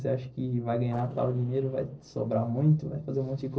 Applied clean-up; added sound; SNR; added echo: neural separator model SepFormer DNS4.